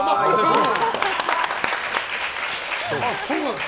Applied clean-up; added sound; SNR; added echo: none; none; none; none.